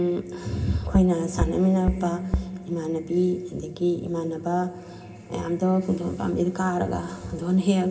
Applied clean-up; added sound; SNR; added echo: none; Bass drum; 5 dB; reverberation time 0.4 s.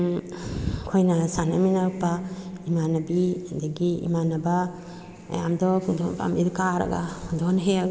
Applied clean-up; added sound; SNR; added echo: none; none; none; none.